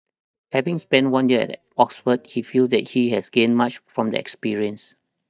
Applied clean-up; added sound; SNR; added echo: neural mask model DeepFilterNet 3.